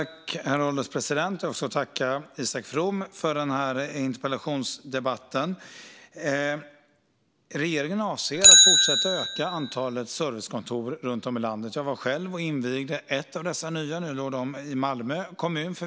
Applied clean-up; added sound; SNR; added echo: none; Bicycle; -1 dB; none.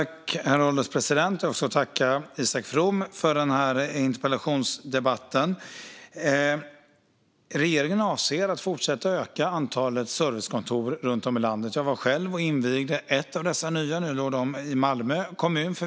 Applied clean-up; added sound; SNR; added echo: none; none; none; none.